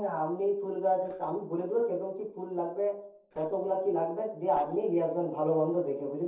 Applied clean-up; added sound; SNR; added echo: neural separator model SepFormer DNS4.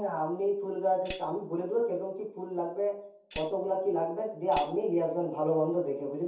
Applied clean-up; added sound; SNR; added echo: none; Tambourine; 16 dB; reverberation time 0.6 s.